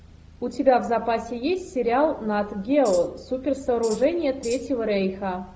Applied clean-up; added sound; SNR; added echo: none; Tambourine; 19 dB; none.